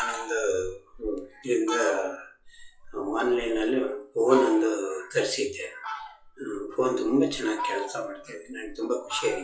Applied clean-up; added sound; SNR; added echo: classical method log-MMSE.